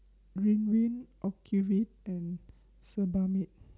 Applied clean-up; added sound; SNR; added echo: none; none; none; none.